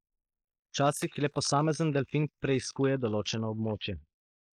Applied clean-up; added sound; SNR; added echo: neural mask model Resemble Enhance denoiser.